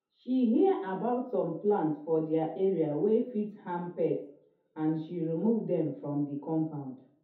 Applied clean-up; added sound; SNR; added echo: none; none; none; reverberation time 0.5 s.